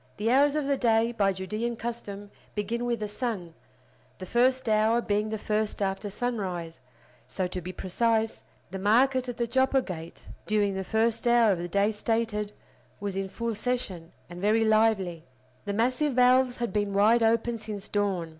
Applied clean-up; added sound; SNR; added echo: none; none; none; none.